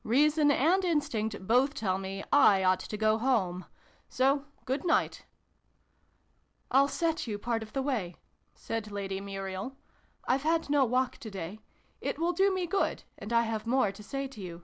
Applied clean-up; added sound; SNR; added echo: none; none; none; none.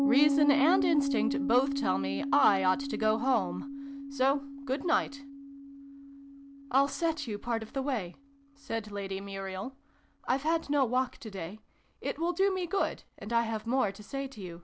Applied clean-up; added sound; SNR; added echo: none; Piano; 5 dB; none.